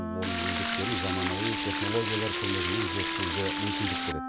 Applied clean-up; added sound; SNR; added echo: none; Wind instrument, woodwind instrument + Stream; -5 dB; none.